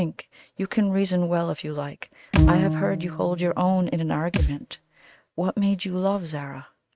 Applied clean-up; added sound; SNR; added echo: neural mask model RNNoise.